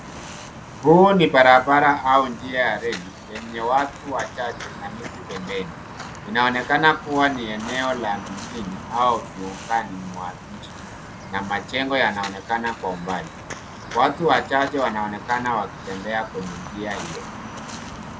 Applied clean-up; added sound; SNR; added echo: none; Walk, footsteps; 13 dB; none.